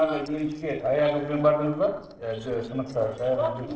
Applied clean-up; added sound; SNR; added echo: neural separator model SepFormer DNS4.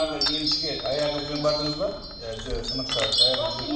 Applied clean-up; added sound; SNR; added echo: none; Chime; -1 dB; reverberation time 0.9 s.